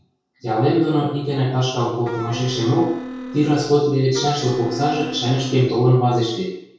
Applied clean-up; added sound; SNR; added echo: none; Wind instrument, woodwind instrument; 12 dB; reverberation time 0.6 s.